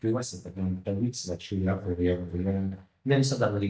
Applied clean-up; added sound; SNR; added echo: neural mask model DeepFilterNet 3.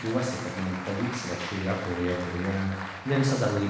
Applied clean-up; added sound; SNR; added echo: none; Applause; 10 dB; reverberation time 0.9 s.